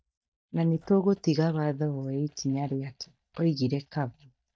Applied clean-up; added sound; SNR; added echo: neural mask model DeepFilterNet 3.